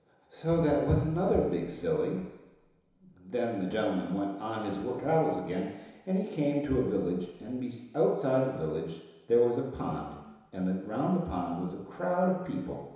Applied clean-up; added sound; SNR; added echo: none; none; none; reverberation time 1.0 s.